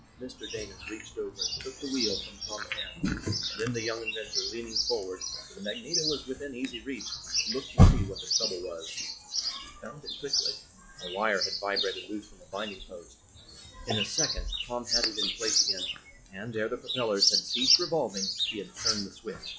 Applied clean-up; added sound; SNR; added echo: classical method log-MMSE.